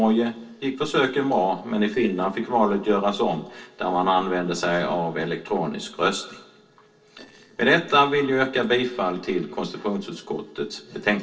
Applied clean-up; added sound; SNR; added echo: neural separator model SepFormer DNS4.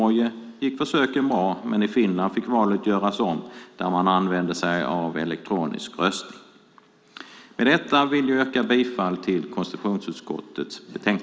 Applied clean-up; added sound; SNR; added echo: none; none; none; none.